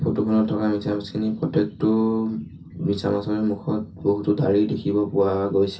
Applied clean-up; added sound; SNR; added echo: none; none; none; reverberation time 0.3 s.